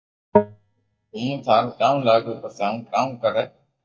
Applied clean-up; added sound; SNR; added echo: neural mask model DeepFilterNet 3.